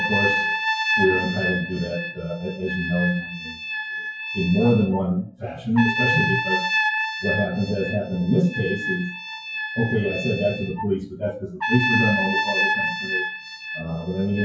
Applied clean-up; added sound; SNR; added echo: classical method WPE with log-MMSE.